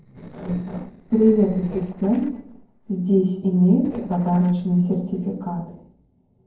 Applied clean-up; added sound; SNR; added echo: neural separator model SepFormer DNS4.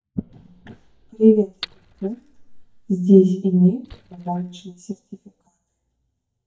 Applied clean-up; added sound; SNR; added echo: neural mask model DeepFilterNet 3.